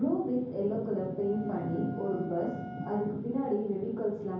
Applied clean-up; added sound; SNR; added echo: none; Wind instrument, woodwind instrument; 16 dB; reverberation time 0.9 s.